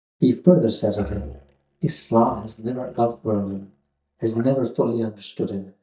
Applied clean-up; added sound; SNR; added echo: neural mask model DeepFilterNet 3.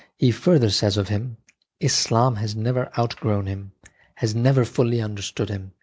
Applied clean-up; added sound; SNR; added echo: none; none; none; none.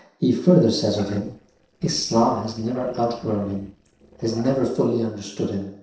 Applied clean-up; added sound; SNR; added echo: neural separator model SepFormer DNS4.